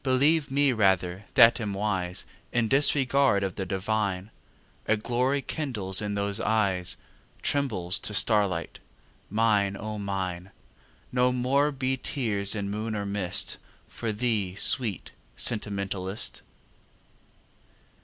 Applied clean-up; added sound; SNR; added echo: none; none; none; none.